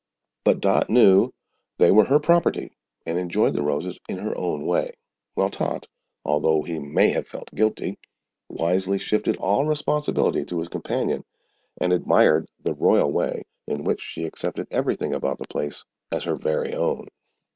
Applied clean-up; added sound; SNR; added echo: none; none; none; none.